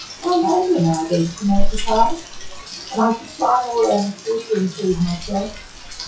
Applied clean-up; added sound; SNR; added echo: classical method WPE with log-MMSE.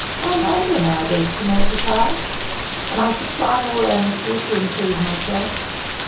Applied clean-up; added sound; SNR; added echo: none; Rain; 0 dB; reverberation time 0.7 s.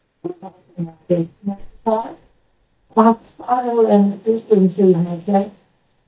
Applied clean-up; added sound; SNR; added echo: neural mask model DeepFilterNet 3.